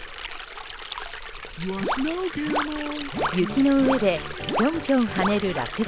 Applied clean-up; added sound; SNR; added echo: none; Stream; 10 dB; none.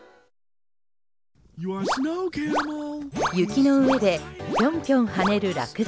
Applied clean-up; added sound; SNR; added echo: none; none; none; none.